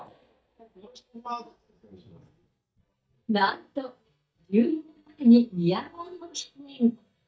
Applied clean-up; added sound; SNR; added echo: neural mask model DeepFilterNet 3.